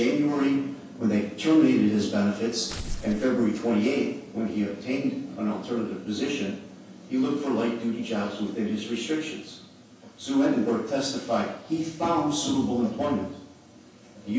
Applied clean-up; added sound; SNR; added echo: none; Tearing; 8 dB; reverberation time 0.7 s.